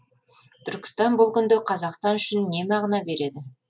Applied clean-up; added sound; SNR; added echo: none; none; none; none.